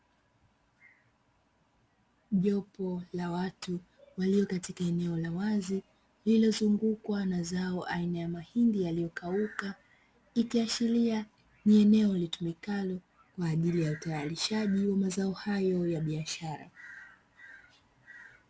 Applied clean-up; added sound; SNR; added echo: none; none; none; none.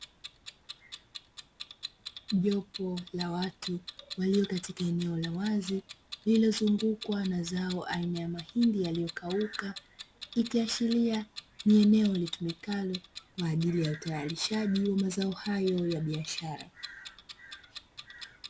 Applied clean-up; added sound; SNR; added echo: none; Clock; 16 dB; none.